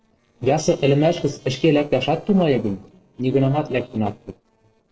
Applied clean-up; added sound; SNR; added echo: neural separator model SepFormer DNS4.